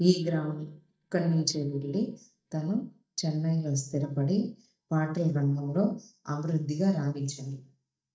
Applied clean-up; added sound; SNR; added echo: neural mask model DeepFilterNet 3.